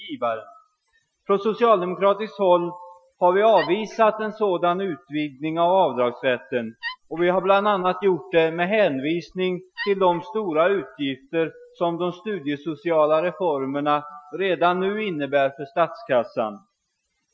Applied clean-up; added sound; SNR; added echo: classical method Wiener filter.